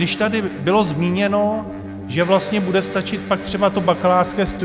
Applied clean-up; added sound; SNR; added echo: none; Electric guitar; 11 dB; none.